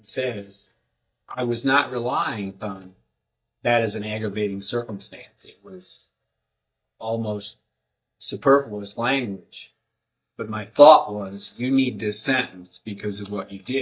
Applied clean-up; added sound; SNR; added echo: neural mask model DeepFilterNet 3.